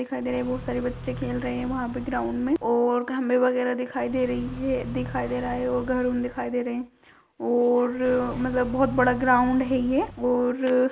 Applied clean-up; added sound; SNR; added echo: none; Car; 14 dB; none.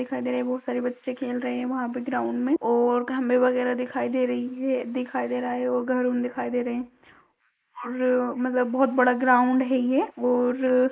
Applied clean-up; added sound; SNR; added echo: neural mask model Resemble Enhance denoiser.